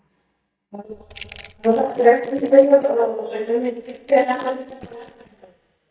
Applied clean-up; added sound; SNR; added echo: neural mask model DeepFilterNet 3.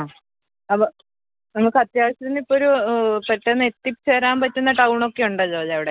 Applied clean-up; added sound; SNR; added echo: none; none; none; none.